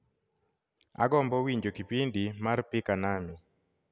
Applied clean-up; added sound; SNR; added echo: none; none; none; none.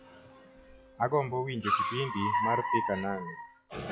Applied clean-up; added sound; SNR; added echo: classical method log-MMSE.